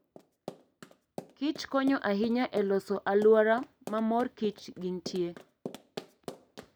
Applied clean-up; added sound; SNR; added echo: none; Run; 17 dB; none.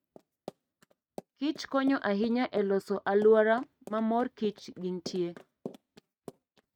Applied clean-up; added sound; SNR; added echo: neural mask model RNNoise.